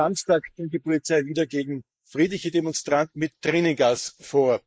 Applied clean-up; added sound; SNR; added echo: neural mask model Resemble Enhance denoiser.